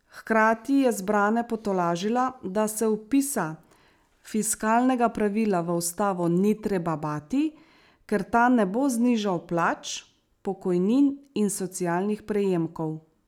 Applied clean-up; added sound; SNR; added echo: none; none; none; none.